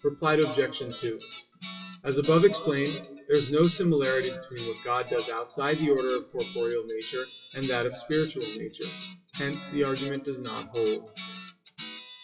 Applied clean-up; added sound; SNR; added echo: classical method WPE with log-MMSE.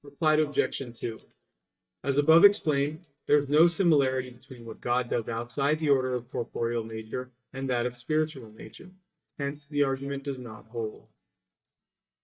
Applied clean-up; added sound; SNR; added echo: neural mask model DeepFilterNet 3.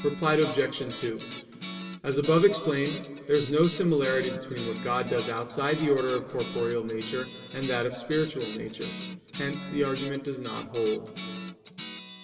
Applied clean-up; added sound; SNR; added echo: none; Guitar; 12 dB; reverberation time 2.3 s.